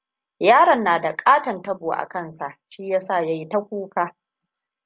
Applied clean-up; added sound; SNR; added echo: none; none; none; none.